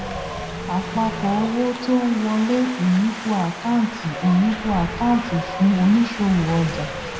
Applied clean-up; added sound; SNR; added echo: none; Wind; 9 dB; reverberation time 0.7 s.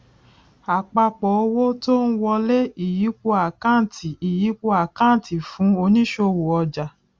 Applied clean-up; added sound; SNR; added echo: none; none; none; none.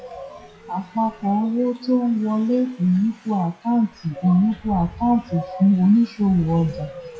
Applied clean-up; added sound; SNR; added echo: classical method WPE with log-MMSE.